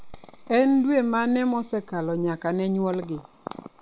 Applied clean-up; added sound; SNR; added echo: none; none; none; none.